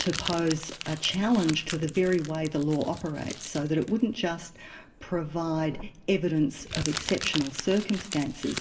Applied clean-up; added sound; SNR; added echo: none; Crumpling, crinkling; 11 dB; reverberation time 0.8 s.